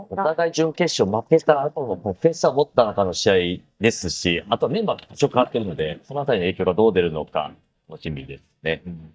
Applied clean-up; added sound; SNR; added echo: neural mask model DeepFilterNet 3.